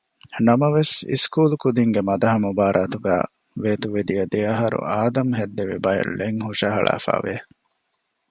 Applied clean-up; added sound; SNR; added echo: none; none; none; none.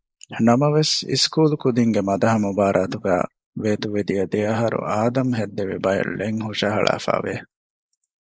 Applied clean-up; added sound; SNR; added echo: neural mask model Resemble Enhance denoiser.